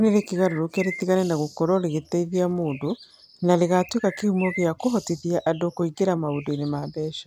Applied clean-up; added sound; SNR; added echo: none; Bird; 19 dB; none.